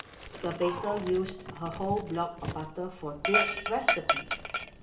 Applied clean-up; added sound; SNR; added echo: none; Dog; 0 dB; reverberation time 0.8 s.